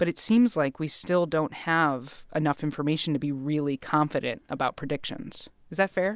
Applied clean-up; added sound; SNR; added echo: none; none; none; none.